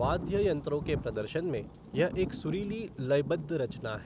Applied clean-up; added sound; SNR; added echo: none; Thunder / Rain; 8 dB; none.